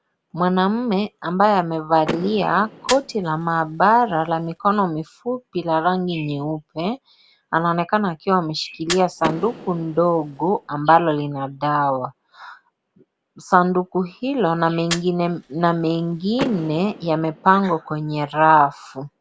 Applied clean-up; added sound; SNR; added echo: none; Fire + Door / Car; 16 dB; none.